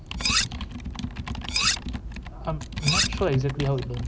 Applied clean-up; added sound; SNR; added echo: none; Computer keyboard + Cutlery, silverware; -1 dB; none.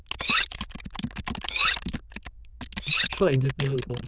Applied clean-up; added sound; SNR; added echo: neural diffusion model UNIVERSE++.